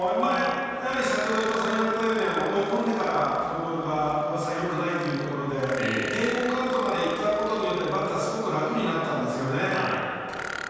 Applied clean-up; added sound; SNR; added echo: none; Burping, eructation; 14 dB; reverberation time 2.1 s.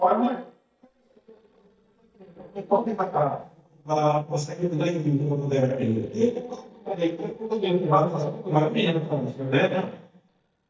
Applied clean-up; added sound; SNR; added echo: neural mask model DeepFilterNet 3.